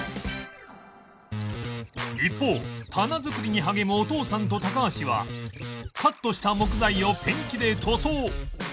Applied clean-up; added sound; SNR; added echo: none; none; none; none.